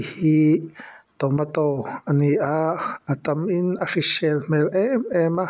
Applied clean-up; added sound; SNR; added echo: none; none; none; none.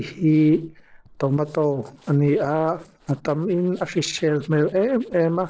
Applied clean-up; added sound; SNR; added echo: neural separator model SepFormer DNS4.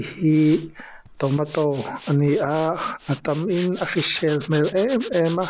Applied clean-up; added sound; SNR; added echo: none; Tools; 18 dB; none.